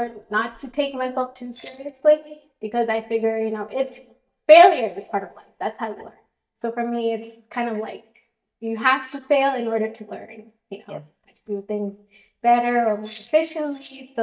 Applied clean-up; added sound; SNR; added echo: neural mask model DeepFilterNet 3.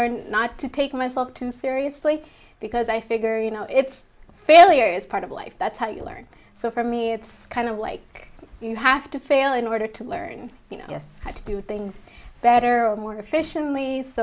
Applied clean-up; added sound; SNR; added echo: none; none; none; none.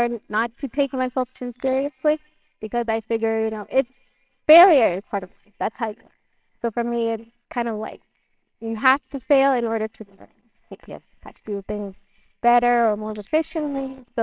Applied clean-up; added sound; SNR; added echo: neural separator model SepFormer WHAMR!.